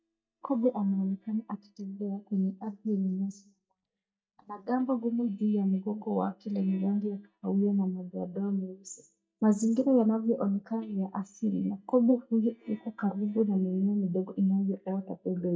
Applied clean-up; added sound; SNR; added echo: neural mask model DeepFilterNet 3.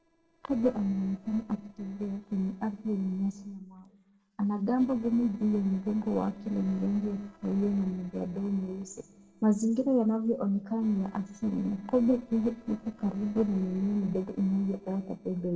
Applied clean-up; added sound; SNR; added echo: neural separator model SepFormer DNS4.